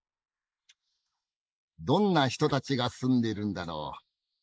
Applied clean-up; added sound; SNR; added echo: neural mask model Resemble Enhance denoiser.